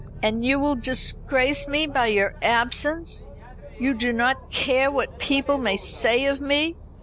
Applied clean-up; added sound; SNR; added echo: none; Boat, Water vehicle; 15 dB; none.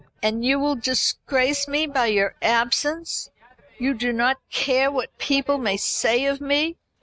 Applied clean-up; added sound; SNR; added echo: neural mask model RNNoise.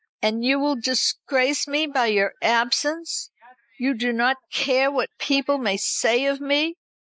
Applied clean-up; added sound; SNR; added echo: neural mask model Resemble Enhance denoiser.